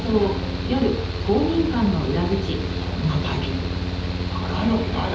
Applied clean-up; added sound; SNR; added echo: none; Mechanical fan; 2 dB; reverberation time 1.2 s.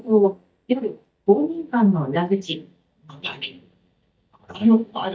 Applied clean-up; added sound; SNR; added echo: neural mask model DeepFilterNet 3.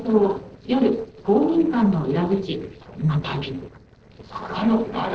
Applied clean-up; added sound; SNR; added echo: neural separator model SepFormer DNS4.